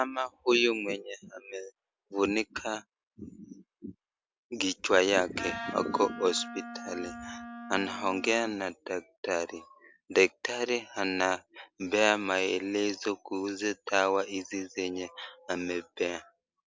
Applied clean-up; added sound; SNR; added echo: none; Wind instrument, woodwind instrument; 11 dB; none.